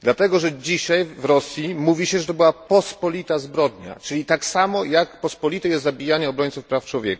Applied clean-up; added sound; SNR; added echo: none; none; none; none.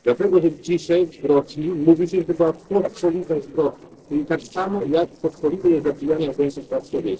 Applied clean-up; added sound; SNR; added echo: neural separator model SepFormer DNS4.